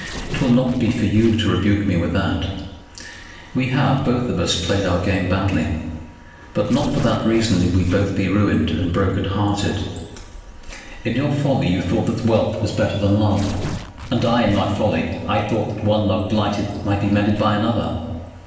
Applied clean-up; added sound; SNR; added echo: none; Tearing; 17 dB; reverberation time 1.3 s.